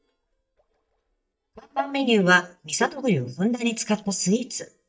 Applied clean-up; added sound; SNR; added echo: neural mask model DeepFilterNet 3.